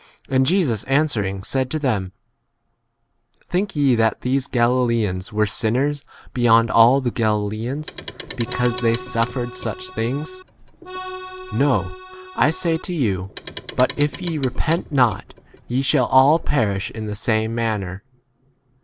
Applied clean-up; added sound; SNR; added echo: none; Clock + Accordion; 11 dB; none.